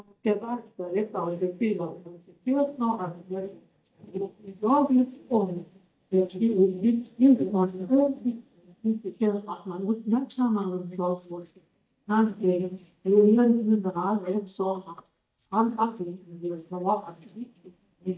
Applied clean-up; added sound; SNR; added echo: neural mask model DeepFilterNet 3.